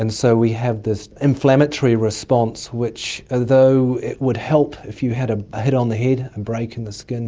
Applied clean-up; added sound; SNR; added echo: none; none; none; none.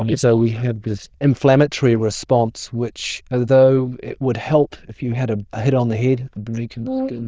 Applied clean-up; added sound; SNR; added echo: neural diffusion model UNIVERSE++.